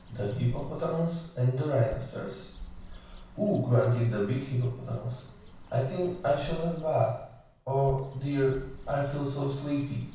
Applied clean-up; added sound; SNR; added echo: none; Bird; 15 dB; reverberation time 0.7 s.